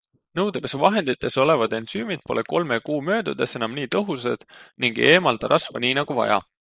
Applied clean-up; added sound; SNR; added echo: neural mask model Resemble Enhance denoiser.